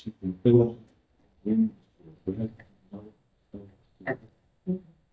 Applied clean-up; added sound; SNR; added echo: neural mask model DeepFilterNet 3.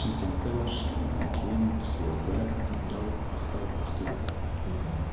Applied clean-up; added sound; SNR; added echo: none; Rain; -4 dB; reverberation time 0.7 s.